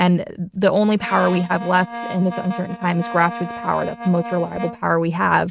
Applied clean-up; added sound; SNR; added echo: neural mask model RNNoise.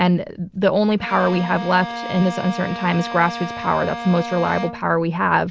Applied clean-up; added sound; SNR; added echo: none; Bowed string instrument; 11 dB; none.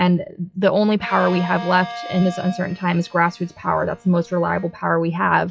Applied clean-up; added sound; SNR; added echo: classical method log-MMSE.